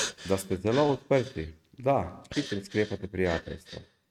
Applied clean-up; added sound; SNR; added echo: neural mask model RNNoise.